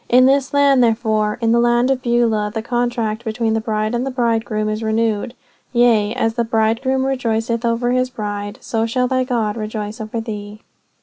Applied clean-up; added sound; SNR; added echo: none; none; none; none.